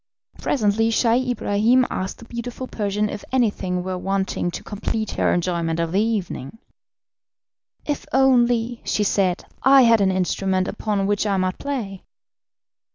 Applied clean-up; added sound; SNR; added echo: none; none; none; none.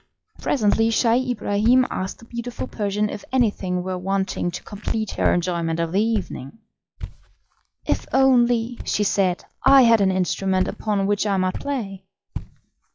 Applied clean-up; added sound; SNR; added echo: classical method log-MMSE.